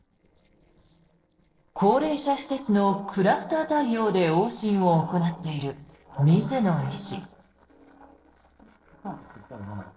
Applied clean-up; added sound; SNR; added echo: neural separator model SepFormer DNS4.